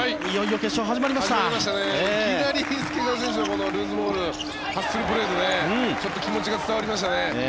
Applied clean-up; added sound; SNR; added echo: none; Train; 10 dB; none.